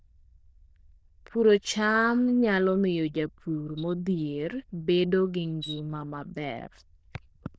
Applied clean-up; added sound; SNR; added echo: neural diffusion model UNIVERSE++.